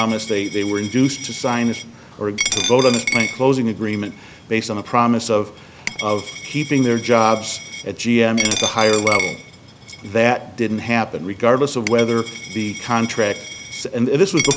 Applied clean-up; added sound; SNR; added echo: none; Coin (dropping); 9 dB; none.